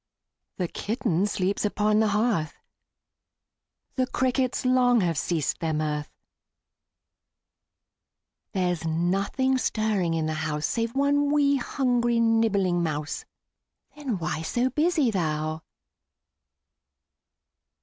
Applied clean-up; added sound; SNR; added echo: none; none; none; none.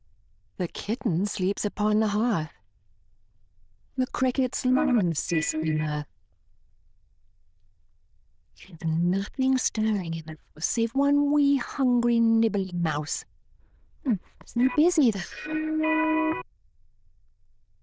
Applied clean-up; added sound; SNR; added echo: neural diffusion model UNIVERSE++.